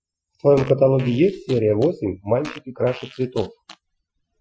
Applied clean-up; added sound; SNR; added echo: classical method Wiener filter.